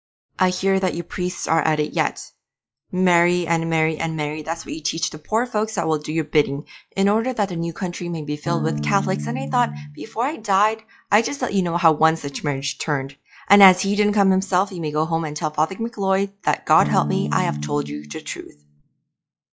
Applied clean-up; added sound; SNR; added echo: classical method log-MMSE.